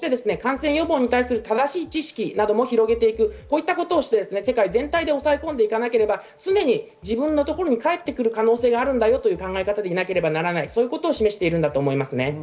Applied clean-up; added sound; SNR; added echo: none; none; none; none.